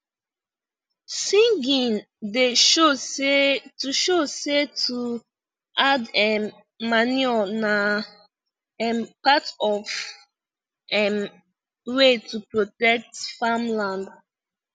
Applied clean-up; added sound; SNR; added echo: none; none; none; none.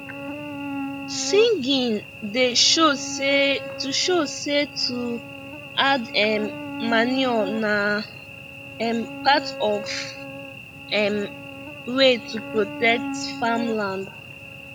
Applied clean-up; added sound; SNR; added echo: none; Cricket / Buzz; 10 dB; none.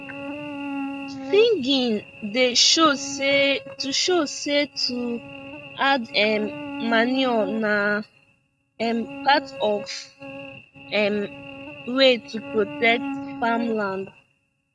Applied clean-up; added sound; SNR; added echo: neural mask model RNNoise.